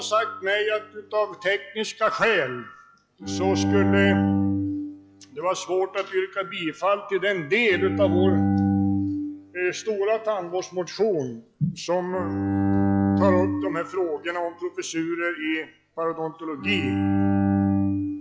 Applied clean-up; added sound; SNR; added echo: classical method log-MMSE.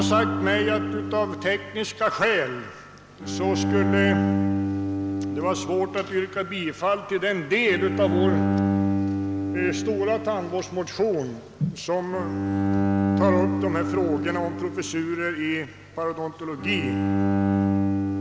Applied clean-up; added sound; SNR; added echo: none; Bowed string instrument; -1 dB; none.